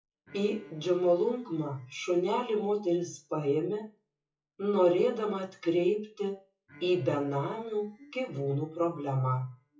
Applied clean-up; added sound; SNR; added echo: classical method WPE with log-MMSE.